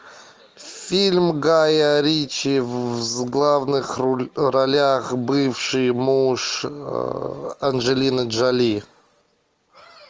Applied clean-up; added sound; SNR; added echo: none; none; none; none.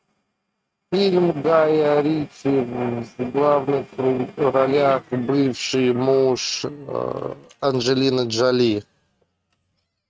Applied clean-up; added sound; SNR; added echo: neural mask model RNNoise.